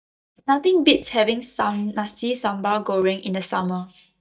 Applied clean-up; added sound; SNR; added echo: neural mask model DeepFilterNet 3.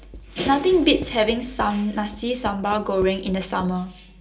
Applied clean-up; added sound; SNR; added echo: none; Writing; 17 dB; reverberation time 0.2 s.